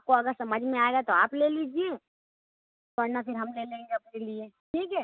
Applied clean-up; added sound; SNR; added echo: none; none; none; none.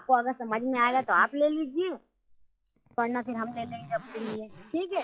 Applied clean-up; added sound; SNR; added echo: classical method log-MMSE.